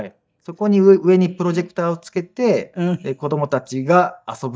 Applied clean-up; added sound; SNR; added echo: neural mask model DeepFilterNet 3.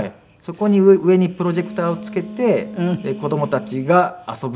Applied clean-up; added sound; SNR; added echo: none; Wind instrument, woodwind instrument; 15 dB; none.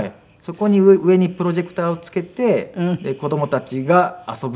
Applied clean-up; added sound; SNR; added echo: none; none; none; none.